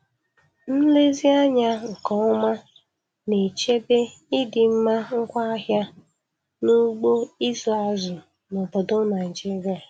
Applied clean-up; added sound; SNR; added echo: none; none; none; none.